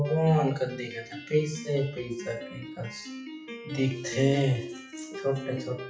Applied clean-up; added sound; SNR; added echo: classical method WPE with log-MMSE.